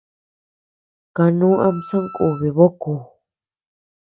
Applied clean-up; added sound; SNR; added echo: none; Wind instrument, woodwind instrument; 17 dB; none.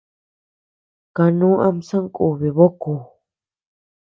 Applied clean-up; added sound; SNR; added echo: none; none; none; none.